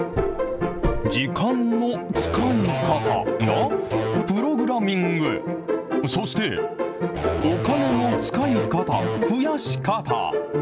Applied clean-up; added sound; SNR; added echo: none; Electric guitar / Bass guitar + Car; 4 dB; none.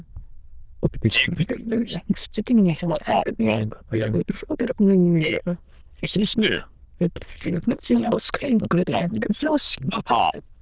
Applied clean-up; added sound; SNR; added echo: neural diffusion model UNIVERSE++.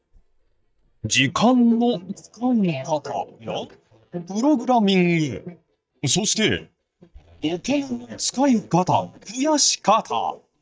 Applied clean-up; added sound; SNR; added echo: neural mask model DeepFilterNet 3.